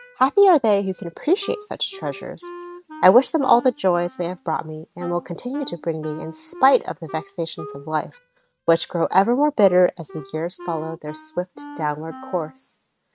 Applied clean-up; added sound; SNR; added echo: neural mask model RNNoise.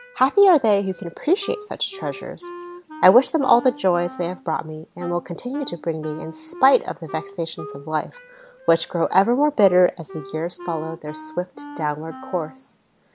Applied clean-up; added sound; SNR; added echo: none; Wind instrument, woodwind instrument; 17 dB; none.